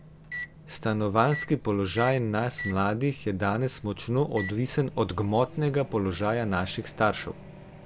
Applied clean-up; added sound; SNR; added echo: none; Microwave oven; 16 dB; none.